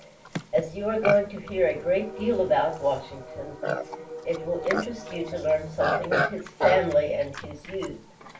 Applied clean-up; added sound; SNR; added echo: none; Livestock, farm animals, working animals; 6 dB; reverberation time 0.3 s.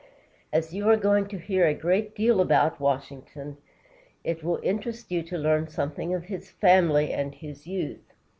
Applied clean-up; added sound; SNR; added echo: none; none; none; none.